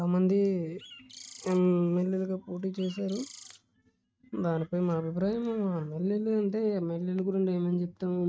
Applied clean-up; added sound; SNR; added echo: neural mask model RNNoise.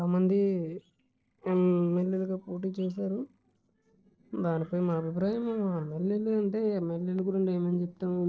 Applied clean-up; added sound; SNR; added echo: neural separator model SepFormer DNS4.